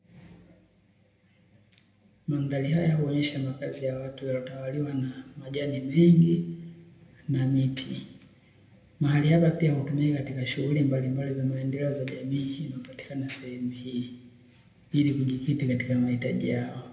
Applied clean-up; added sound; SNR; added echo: none; none; none; reverberation time 0.7 s.